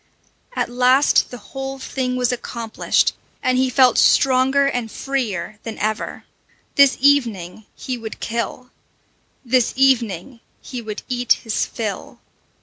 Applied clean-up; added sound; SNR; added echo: none; none; none; none.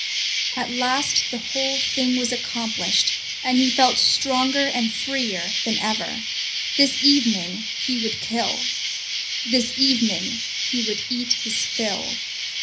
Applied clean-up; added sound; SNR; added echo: none; Insect; 2 dB; reverberation time 0.5 s.